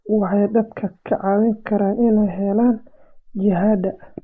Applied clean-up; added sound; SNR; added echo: neural mask model Resemble Enhance denoiser.